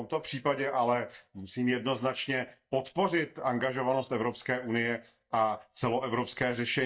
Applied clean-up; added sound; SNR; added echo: neural mask model DeepFilterNet 3.